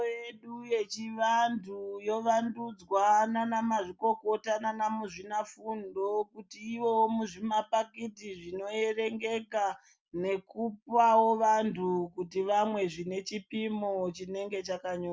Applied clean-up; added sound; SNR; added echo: none; none; none; none.